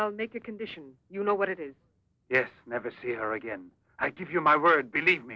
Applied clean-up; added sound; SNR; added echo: none; none; none; none.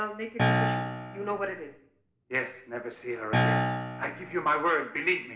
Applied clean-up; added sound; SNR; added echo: none; Piano; -4 dB; reverberation time 0.6 s.